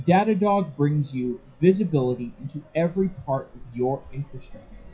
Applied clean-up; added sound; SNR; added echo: classical method WPE with log-MMSE.